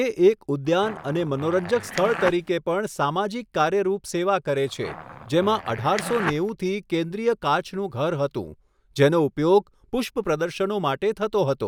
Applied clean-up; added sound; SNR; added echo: none; Zipper (clothing); 10 dB; none.